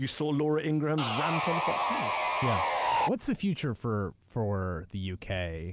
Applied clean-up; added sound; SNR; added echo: none; Sawing; -3 dB; none.